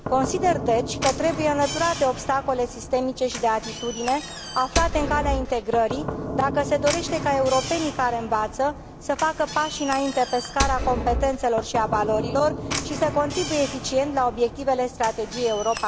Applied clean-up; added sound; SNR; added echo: none; Knock / Slam; 7 dB; none.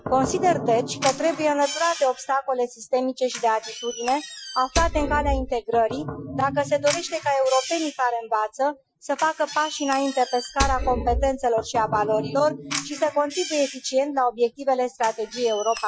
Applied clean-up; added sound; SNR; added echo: classical method Wiener filter.